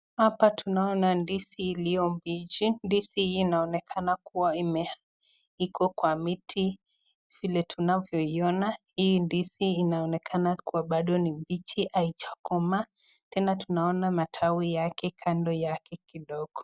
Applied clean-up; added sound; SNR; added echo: none; none; none; none.